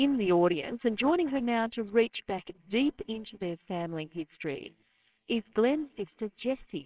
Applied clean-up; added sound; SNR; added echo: neural separator model SepFormer WHAMR!.